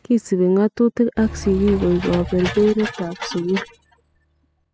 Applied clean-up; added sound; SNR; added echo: classical method spectral subtraction.